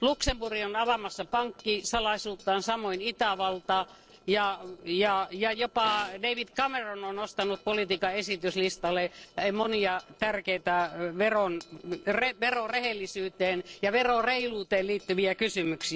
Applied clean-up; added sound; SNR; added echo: neural separator model SepFormer DNS4.